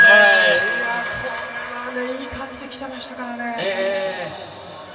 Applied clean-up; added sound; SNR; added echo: none; Piano; -2 dB; reverberation time 2.5 s.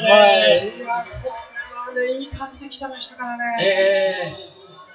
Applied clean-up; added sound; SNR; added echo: classical method WPE with log-MMSE.